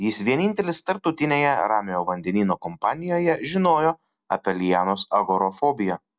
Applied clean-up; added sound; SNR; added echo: none; none; none; none.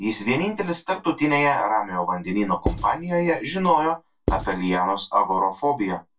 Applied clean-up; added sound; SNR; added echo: none; Writing; 6 dB; reverberation time 0.2 s.